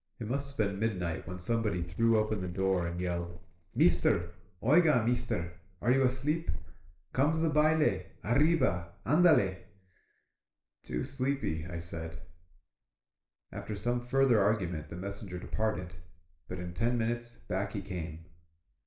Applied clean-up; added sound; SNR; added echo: neural separator model SepFormer DNS4.